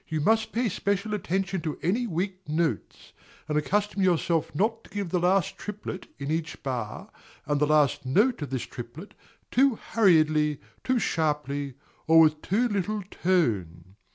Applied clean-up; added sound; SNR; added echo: none; none; none; none.